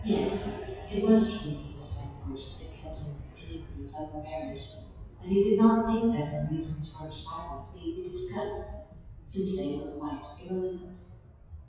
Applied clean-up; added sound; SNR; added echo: classical method WPE with log-MMSE.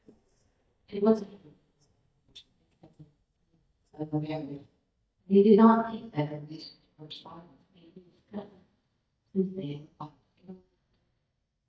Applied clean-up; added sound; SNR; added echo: neural mask model DeepFilterNet 3.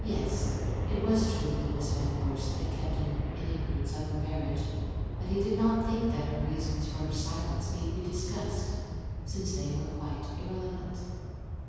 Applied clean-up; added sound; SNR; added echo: none; Aircraft; -2 dB; reverberation time 2.1 s.